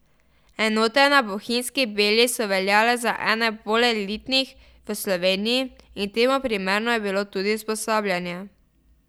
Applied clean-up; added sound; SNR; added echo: none; none; none; none.